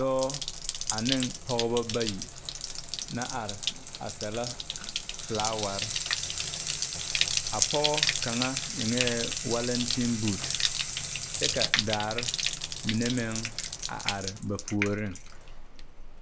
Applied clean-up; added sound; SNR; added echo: none; Bathtub (filling or washing); -1 dB; none.